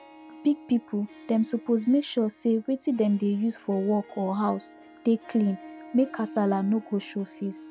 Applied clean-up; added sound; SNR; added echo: none; Harp; 20 dB; none.